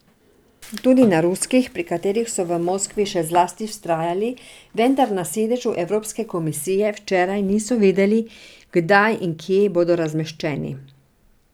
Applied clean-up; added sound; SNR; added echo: none; none; none; none.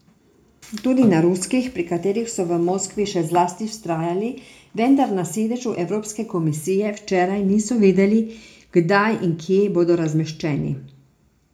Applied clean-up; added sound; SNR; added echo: none; none; none; reverberation time 0.3 s.